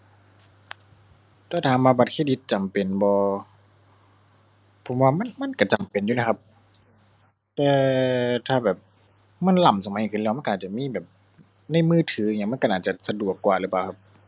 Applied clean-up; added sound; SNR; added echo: none; none; none; none.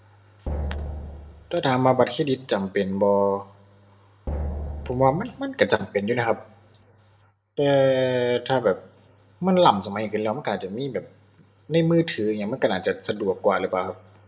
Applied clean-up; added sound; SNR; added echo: none; Drum; 8 dB; reverberation time 0.4 s.